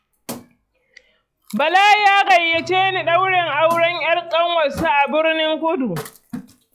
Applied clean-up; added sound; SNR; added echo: classical method log-MMSE.